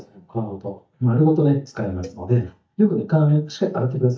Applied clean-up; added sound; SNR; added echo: neural mask model DeepFilterNet 3.